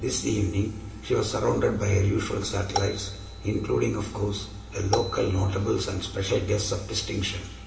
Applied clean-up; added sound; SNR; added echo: none; Marimba, xylophone; 12 dB; reverberation time 2.5 s.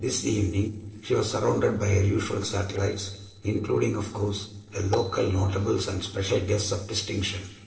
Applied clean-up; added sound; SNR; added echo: neural separator model SepFormer DNS4.